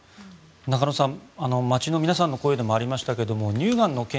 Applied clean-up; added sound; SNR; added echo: none; none; none; none.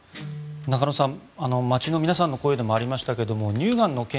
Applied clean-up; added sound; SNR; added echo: none; Guitar + Clock; 18 dB; none.